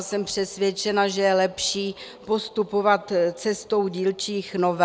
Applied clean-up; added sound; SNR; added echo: none; none; none; none.